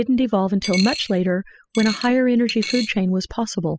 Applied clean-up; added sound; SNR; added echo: classical method spectral subtraction.